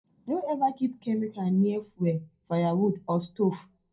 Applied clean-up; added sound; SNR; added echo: none; none; none; reverberation time 0.2 s.